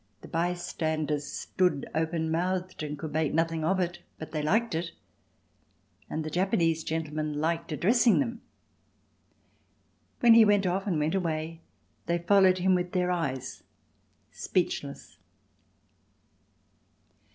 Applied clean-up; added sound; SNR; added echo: none; none; none; none.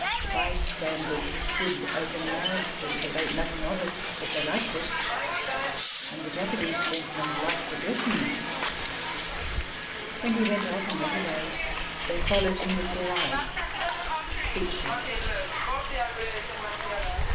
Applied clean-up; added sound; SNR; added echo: none; Hiss; -3 dB; reverberation time 0.9 s.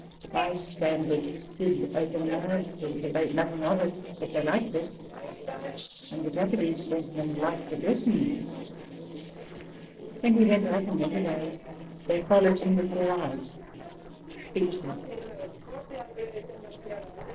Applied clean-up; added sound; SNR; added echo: neural separator model SepFormer DNS4.